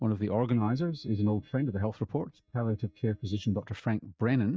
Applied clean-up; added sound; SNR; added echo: neural mask model DeepFilterNet 3.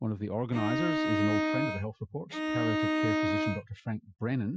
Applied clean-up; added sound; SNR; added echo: classical method Wiener filter.